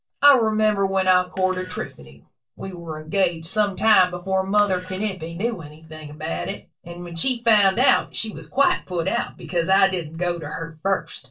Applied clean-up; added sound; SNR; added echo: neural separator model SepFormer DNS4.